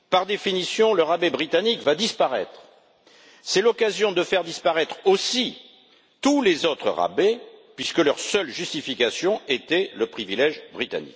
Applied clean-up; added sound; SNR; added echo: none; none; none; none.